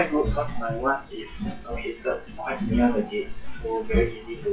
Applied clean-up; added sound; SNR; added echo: classical method WPE with log-MMSE.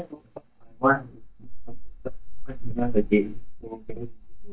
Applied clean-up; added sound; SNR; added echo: neural mask model DeepFilterNet 3.